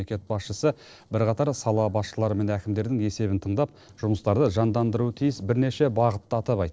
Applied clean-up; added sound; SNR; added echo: neural separator model SepFormer DNS4.